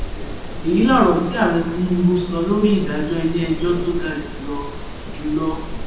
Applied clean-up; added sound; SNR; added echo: none; Insect; 8 dB; reverberation time 0.8 s.